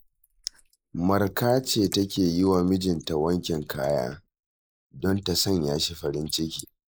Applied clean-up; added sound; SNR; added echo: neural mask model Resemble Enhance denoiser.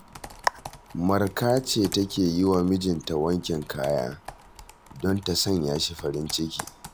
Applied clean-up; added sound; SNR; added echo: none; Computer keyboard; 18 dB; none.